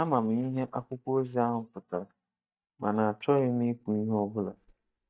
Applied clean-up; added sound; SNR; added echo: neural mask model DeepFilterNet 3.